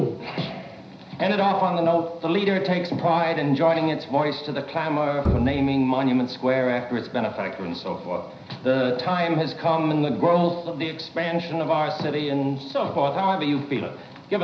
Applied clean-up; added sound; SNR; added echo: none; Bowed string instrument; 4 dB; reverberation time 0.5 s.